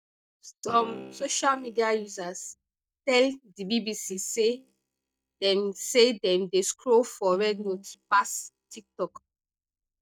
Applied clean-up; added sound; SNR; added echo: neural mask model DeepFilterNet 3.